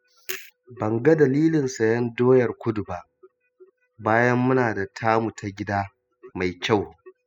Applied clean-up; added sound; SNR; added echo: classical method spectral subtraction.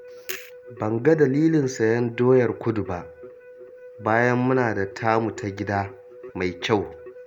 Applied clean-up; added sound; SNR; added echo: none; Keyboard (musical); 18 dB; none.